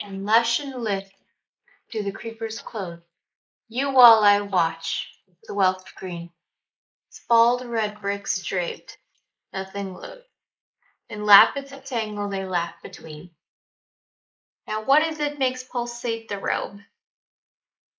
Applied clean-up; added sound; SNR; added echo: neural mask model Resemble Enhance denoiser.